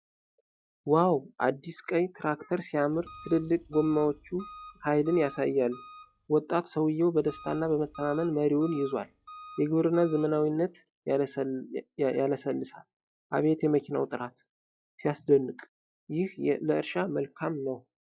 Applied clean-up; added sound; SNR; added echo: classical method log-MMSE.